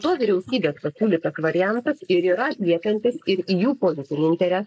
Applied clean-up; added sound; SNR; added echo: neural mask model Resemble Enhance denoiser.